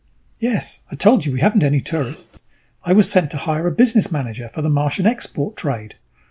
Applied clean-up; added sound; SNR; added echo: neural mask model Resemble Enhance denoiser.